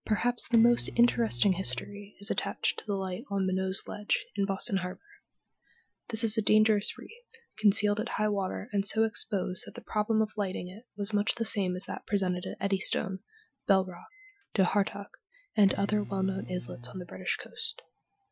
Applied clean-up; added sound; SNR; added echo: classical method Wiener filter.